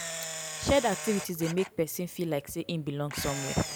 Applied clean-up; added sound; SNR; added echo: none; Camera; 9 dB; none.